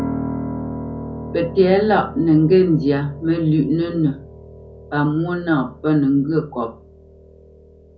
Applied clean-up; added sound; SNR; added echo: none; Piano; 12 dB; reverberation time 0.4 s.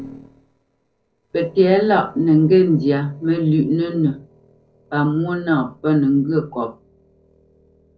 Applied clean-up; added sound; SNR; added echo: neural separator model SepFormer DNS4.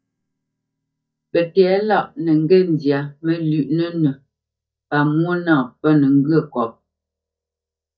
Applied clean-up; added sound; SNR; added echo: neural mask model DeepFilterNet 3.